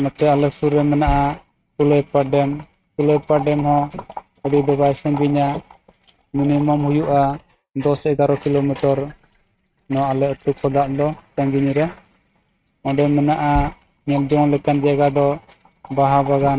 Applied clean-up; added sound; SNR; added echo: neural mask model RNNoise.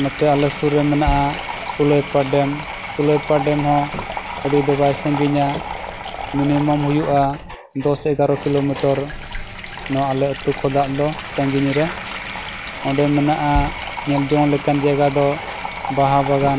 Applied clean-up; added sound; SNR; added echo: none; Sink (filling or washing) / Water tap, faucet; 9 dB; none.